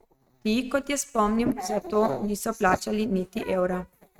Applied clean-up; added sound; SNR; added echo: neural mask model RNNoise.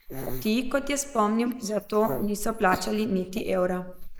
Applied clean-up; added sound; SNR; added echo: neural mask model Resemble Enhance denoiser.